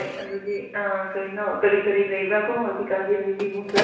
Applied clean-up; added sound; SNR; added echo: none; Squeak / Slam / Wood; 13 dB; reverberation time 1.1 s.